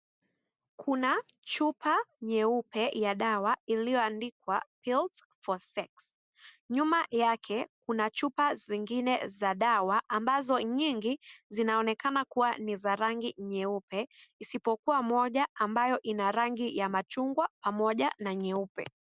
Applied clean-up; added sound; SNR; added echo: none; none; none; none.